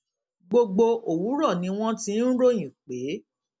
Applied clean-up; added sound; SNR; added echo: none; none; none; none.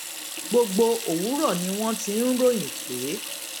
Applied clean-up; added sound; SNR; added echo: none; Sink (filling or washing) / Water tap, faucet; 8 dB; none.